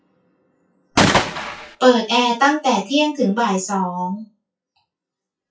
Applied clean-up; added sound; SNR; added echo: classical method WPE with log-MMSE.